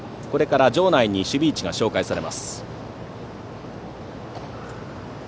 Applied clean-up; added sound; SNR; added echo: none; none; none; none.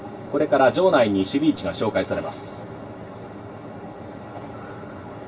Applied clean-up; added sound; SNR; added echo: none; none; none; reverberation time 0.2 s.